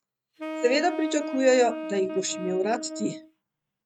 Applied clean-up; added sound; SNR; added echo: neural mask model RNNoise.